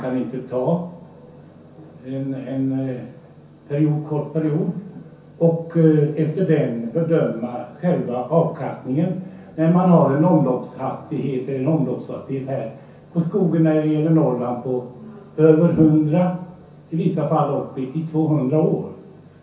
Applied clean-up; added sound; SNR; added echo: none; none; none; reverberation time 0.6 s.